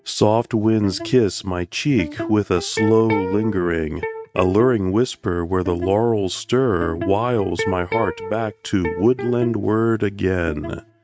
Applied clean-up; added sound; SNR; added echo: neural mask model RNNoise.